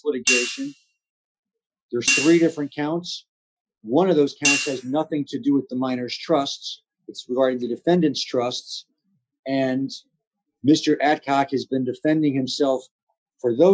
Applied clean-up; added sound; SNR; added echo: classical method Wiener filter.